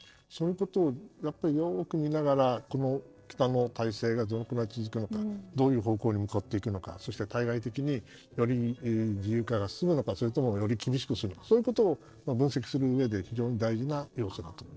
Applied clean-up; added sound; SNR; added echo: neural separator model SepFormer DNS4.